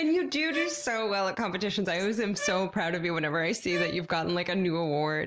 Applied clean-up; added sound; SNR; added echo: none; Bowed string instrument; 12 dB; none.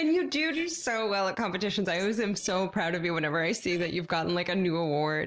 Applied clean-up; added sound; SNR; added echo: neural separator model SepFormer DNS4.